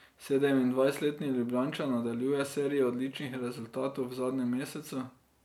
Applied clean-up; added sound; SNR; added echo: none; none; none; none.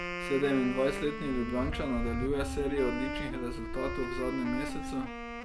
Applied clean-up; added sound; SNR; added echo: none; Wind + Wind instrument, woodwind instrument; 3 dB; none.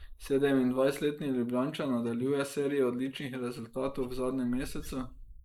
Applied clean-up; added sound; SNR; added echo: neural mask model Resemble Enhance denoiser.